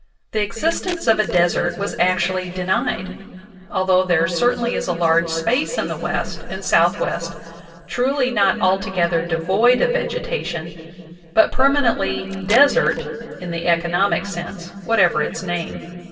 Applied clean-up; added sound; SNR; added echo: neural separator model SepFormer DNS4.